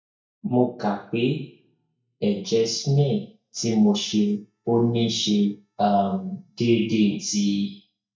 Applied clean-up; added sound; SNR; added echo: neural mask model DeepFilterNet 3.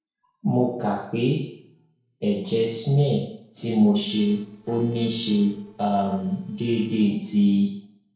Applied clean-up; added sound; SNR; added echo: neural separator model SepFormer DNS4.